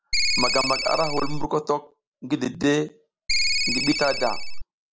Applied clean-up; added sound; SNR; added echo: none; Ringtone; -3 dB; none.